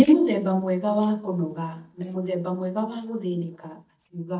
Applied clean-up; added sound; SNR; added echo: neural mask model DeepFilterNet 3.